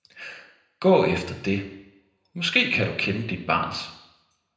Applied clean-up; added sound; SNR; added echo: none; none; none; reverberation time 0.8 s.